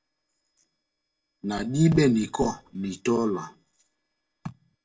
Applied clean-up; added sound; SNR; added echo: neural separator model SepFormer DNS4.